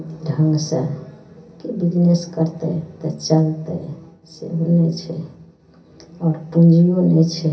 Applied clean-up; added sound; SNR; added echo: none; none; none; reverberation time 0.3 s.